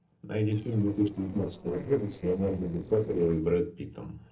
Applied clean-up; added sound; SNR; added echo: neural separator model SepFormer DNS4.